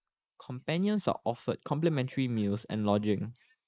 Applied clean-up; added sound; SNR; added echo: neural mask model Resemble Enhance denoiser.